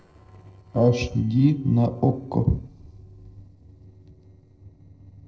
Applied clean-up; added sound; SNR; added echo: neural separator model SepFormer DNS4.